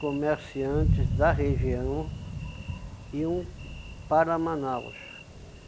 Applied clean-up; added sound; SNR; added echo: none; Thunder; 2 dB; none.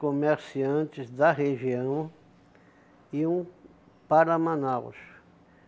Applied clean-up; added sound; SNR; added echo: none; none; none; none.